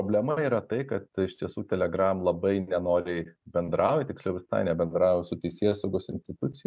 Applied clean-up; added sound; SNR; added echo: none; none; none; none.